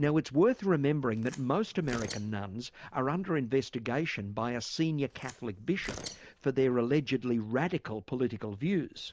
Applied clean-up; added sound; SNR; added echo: none; Tearing; 20 dB; none.